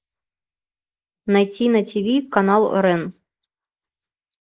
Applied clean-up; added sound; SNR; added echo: neural mask model Resemble Enhance denoiser.